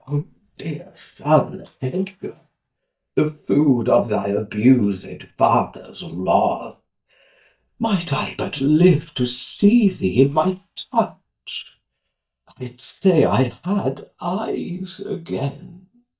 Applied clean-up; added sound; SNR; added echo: neural mask model DeepFilterNet 3.